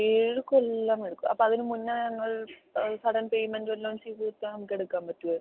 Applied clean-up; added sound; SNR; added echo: none; none; none; none.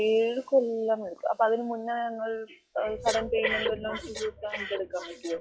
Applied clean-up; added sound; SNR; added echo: classical method log-MMSE.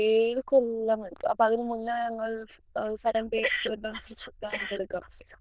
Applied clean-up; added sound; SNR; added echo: neural diffusion model UNIVERSE++.